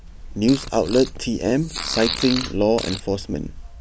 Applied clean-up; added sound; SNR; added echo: none; Fart; 10 dB; none.